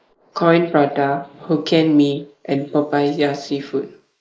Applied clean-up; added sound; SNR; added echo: neural mask model Resemble Enhance denoiser.